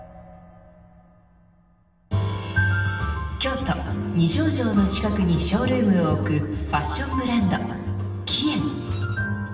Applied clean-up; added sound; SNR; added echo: none; Shatter; 17 dB; reverberation time 1.3 s.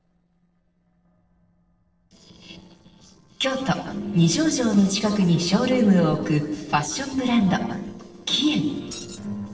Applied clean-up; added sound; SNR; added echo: neural separator model SepFormer DNS4.